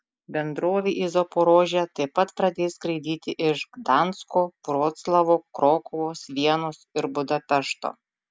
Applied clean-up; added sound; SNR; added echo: none; none; none; none.